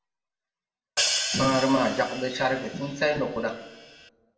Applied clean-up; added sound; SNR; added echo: none; Hi-hat; 4 dB; reverberation time 1.1 s.